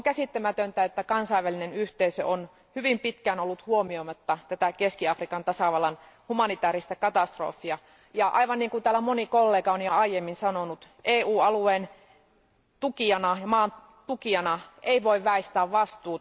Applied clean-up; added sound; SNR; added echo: none; none; none; none.